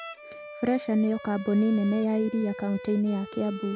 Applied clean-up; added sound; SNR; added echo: none; Bowed string instrument; 15 dB; none.